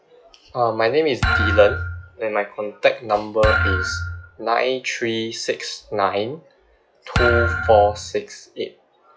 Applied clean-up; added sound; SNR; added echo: classical method log-MMSE.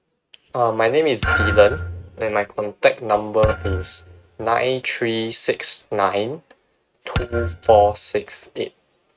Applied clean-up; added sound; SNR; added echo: neural mask model RNNoise.